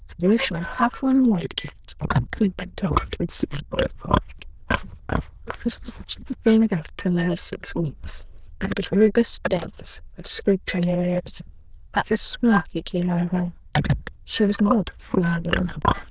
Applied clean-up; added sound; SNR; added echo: neural diffusion model UNIVERSE++.